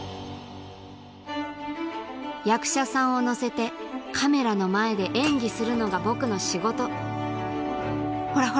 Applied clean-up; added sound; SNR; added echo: none; Shatter / Crushing; 18 dB; none.